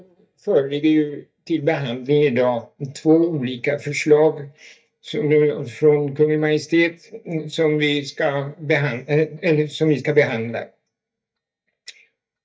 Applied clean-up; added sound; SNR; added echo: neural mask model DeepFilterNet 3.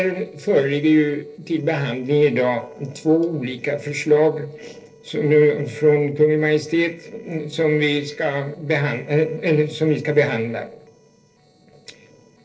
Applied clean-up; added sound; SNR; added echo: neural separator model SepFormer DNS4.